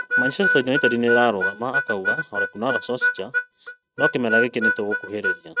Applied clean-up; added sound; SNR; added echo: neural mask model RNNoise.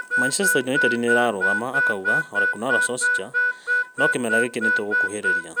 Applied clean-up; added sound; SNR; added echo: none; Harmonica; -3 dB; none.